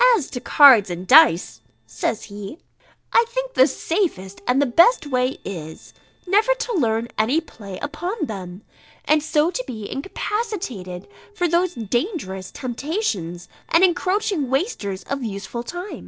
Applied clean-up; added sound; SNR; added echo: neural separator model SepFormer DNS4.